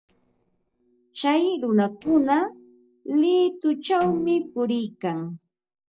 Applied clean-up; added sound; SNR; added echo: neural separator model SepFormer DNS4.